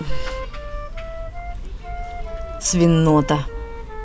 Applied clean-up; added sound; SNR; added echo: none; Wind instrument, woodwind instrument; 14 dB; none.